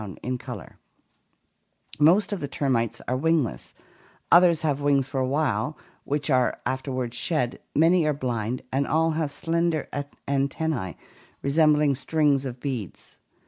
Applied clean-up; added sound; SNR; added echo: none; none; none; none.